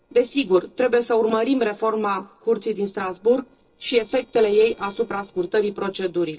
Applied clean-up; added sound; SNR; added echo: neural separator model SepFormer DNS4.